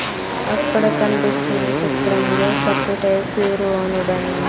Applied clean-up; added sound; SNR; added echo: none; Motorcycle; 3 dB; none.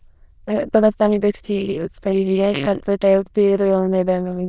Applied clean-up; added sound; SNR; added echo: neural diffusion model UNIVERSE++.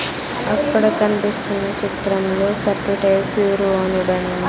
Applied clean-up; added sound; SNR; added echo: none; none; none; none.